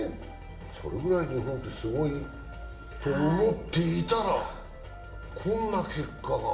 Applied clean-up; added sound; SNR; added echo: none; none; none; reverberation time 1.3 s.